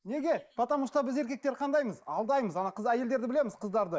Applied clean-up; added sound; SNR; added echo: neural mask model Resemble Enhance denoiser.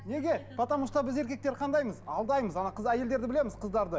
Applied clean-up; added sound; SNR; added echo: none; Microwave oven; 17 dB; none.